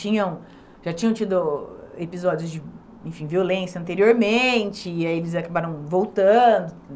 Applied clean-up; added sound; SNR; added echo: none; none; none; none.